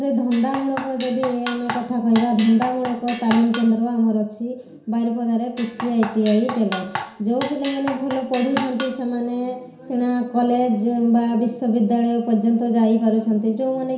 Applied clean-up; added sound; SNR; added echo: none; Drum kit; 11 dB; reverberation time 0.7 s.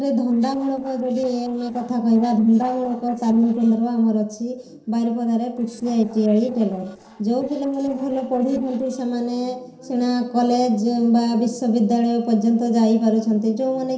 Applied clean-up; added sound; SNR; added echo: neural separator model SepFormer DNS4.